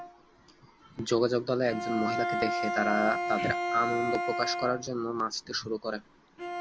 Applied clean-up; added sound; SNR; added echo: none; Bowed string instrument; 3 dB; none.